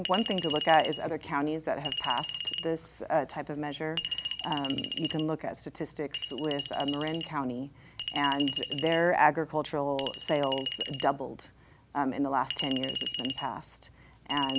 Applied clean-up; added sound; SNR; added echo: none; Chink, clink; 7 dB; none.